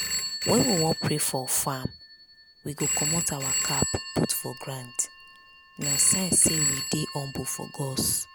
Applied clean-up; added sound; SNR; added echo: none; Telephone; 3 dB; none.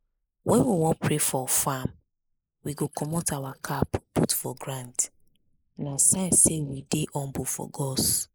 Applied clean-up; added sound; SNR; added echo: neural mask model Resemble Enhance denoiser.